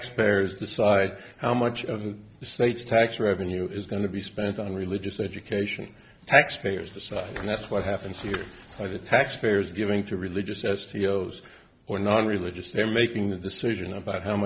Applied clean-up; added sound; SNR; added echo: none; none; none; none.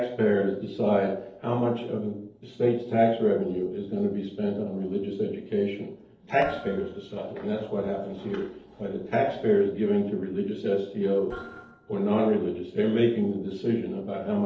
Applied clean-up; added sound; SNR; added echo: neural separator model SepFormer DNS4.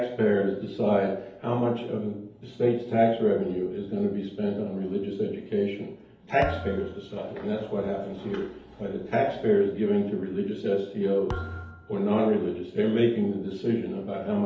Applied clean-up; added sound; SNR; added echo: none; Thump, thud; 13 dB; reverberation time 2.2 s.